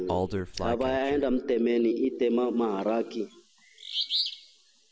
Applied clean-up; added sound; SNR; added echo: none; Bird vocalization, bird call, bird song; 7 dB; none.